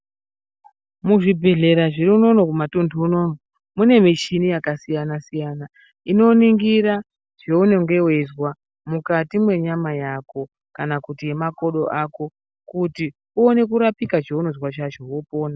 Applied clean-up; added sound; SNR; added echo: none; none; none; none.